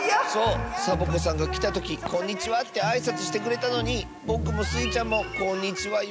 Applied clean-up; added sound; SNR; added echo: none; Chirp, tweet; 17 dB; none.